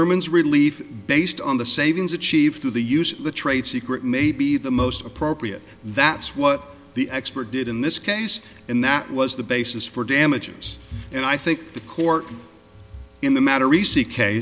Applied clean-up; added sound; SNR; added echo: none; none; none; none.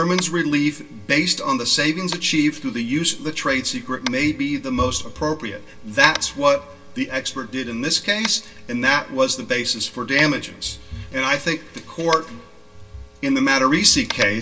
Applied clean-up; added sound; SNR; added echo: none; Tap; 17 dB; reverberation time 0.1 s.